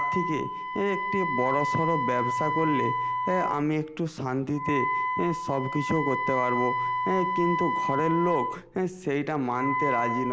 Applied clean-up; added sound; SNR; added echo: none; Wind instrument, woodwind instrument; 1 dB; none.